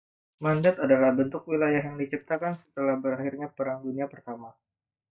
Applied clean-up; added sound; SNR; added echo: neural mask model DeepFilterNet 3.